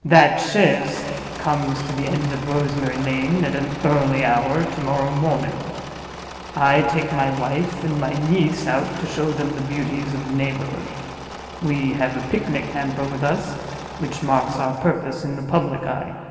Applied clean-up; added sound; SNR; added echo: none; Engine / Mechanisms; 13 dB; reverberation time 2.5 s.